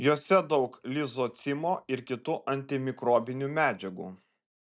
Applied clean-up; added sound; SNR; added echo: neural mask model Resemble Enhance denoiser.